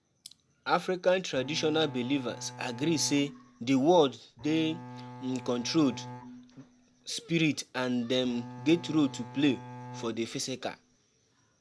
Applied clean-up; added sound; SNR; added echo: none; Bowed string instrument; 15 dB; none.